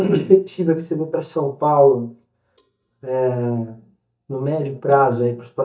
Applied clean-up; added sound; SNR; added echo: neural mask model DeepFilterNet 3.